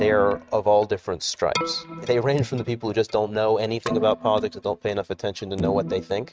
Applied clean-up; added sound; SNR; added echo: neural mask model RNNoise.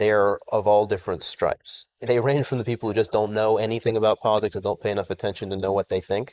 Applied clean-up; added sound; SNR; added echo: neural mask model Resemble Enhance denoiser.